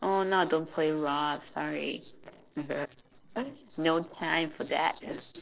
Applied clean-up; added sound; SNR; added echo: neural separator model SepFormer DNS4.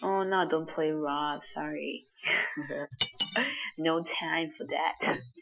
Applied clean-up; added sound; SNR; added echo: classical method Wiener filter.